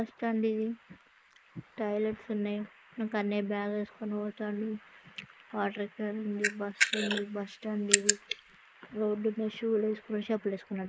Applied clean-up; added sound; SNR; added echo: neural mask model Resemble Enhance denoiser.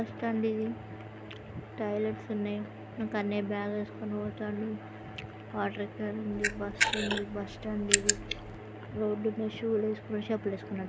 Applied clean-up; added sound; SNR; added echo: none; Camera; -2 dB; none.